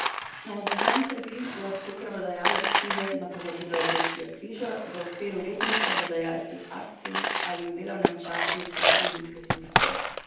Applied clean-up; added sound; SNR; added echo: none; Coin (dropping); -5 dB; reverberation time 0.8 s.